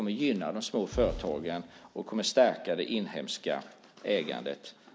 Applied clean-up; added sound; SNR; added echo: none; Fireworks; 15 dB; none.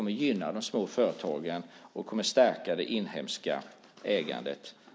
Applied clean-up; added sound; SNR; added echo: none; none; none; none.